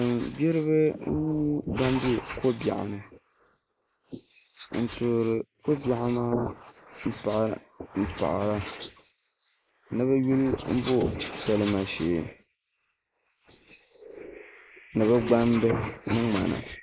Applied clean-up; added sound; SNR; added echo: neural mask model Resemble Enhance denoiser.